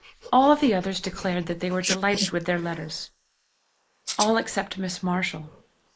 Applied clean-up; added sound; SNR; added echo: neural mask model Resemble Enhance denoiser.